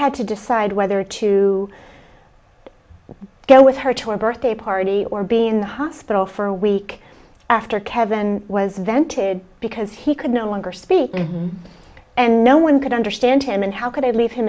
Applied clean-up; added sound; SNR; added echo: none; none; none; none.